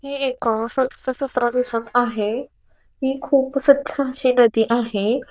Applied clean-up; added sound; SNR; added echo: neural diffusion model UNIVERSE++.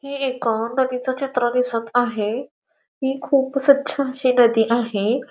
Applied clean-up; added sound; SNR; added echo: none; none; none; none.